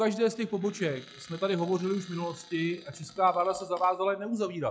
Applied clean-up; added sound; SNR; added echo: classical method log-MMSE.